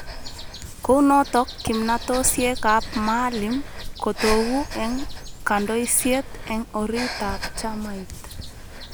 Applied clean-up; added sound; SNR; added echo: none; Breathing; 8 dB; none.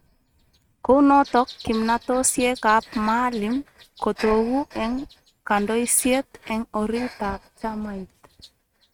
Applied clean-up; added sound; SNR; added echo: neural mask model RNNoise.